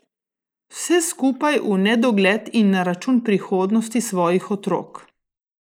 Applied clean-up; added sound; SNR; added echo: neural mask model Resemble Enhance denoiser.